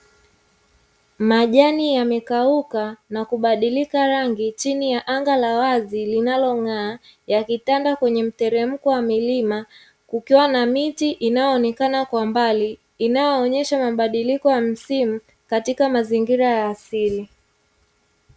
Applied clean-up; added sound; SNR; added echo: none; none; none; none.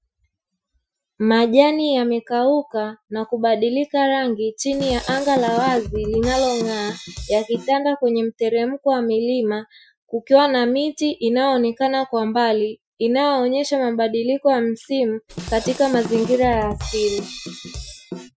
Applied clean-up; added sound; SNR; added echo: classical method Wiener filter.